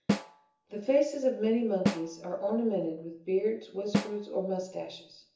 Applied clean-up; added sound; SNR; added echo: none; Snare drum; 5 dB; reverberation time 0.7 s.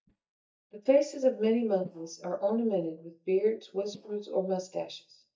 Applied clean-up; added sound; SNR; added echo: neural mask model DeepFilterNet 3.